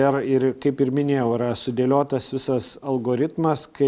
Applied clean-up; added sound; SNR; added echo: none; none; none; none.